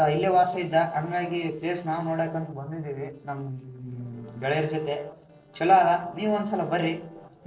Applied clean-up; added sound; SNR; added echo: neural separator model SepFormer DNS4.